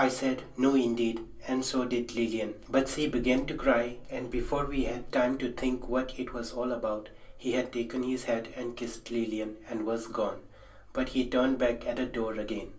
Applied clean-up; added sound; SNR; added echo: none; none; none; reverberation time 0.3 s.